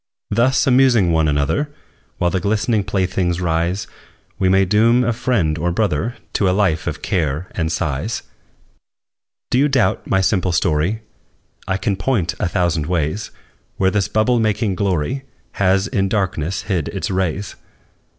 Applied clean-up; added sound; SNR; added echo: none; none; none; none.